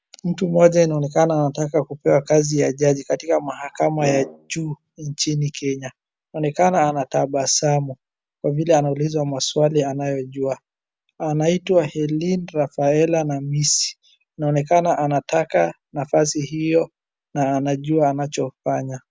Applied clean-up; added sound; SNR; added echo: none; Brass instrument; 12 dB; none.